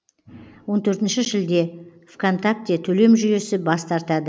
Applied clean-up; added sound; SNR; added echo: none; none; none; none.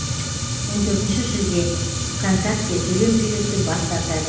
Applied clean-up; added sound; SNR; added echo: none; Fire; 1 dB; reverberation time 0.9 s.